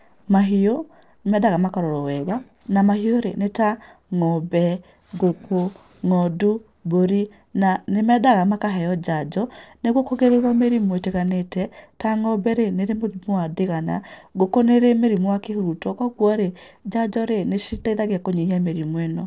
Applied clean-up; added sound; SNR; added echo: neural separator model SepFormer DNS4.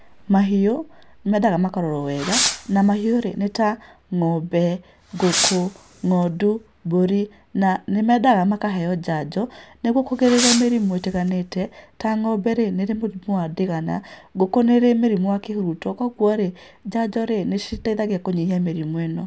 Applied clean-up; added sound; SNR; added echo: none; Fireworks; 6 dB; none.